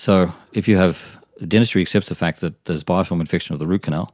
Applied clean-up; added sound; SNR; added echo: none; none; none; none.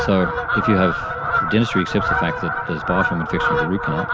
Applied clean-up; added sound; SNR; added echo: none; Fowl; 0 dB; none.